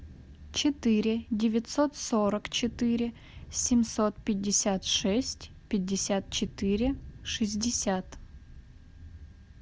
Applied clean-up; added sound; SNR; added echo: none; Thunder; 19 dB; none.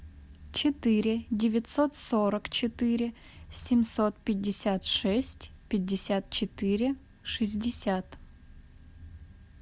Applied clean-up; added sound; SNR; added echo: none; none; none; none.